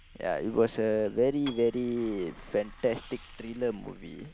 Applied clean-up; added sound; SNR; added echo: none; Hiss + Piano; 19 dB; none.